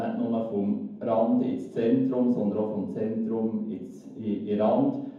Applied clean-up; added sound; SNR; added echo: none; none; none; reverberation time 0.9 s.